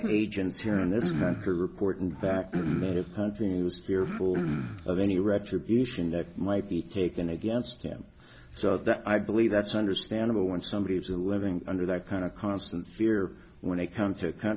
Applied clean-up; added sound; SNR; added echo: none; Cough; 5 dB; none.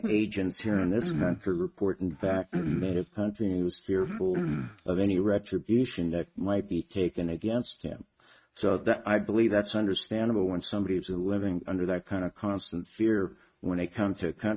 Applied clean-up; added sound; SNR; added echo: neural mask model RNNoise.